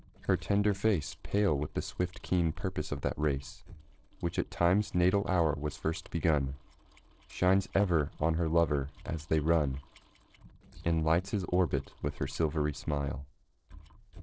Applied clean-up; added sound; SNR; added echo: neural separator model SepFormer DNS4.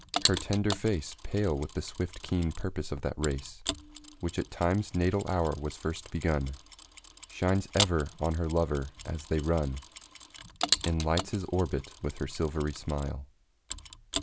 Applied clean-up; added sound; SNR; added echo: none; Mechanisms; 8 dB; none.